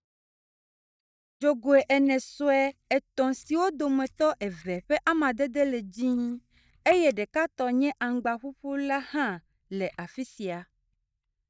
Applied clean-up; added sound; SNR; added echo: neural mask model DeepFilterNet 3.